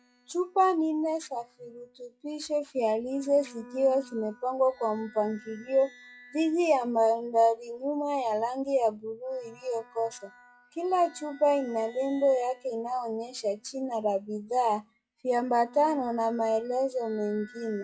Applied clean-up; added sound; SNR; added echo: classical method log-MMSE.